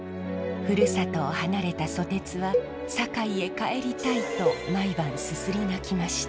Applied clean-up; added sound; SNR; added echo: none; Cowbell; 6 dB; none.